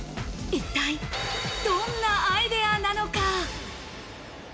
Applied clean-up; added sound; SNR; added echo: none; none; none; none.